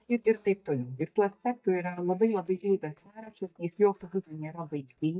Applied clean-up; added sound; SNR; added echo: neural mask model DeepFilterNet 3.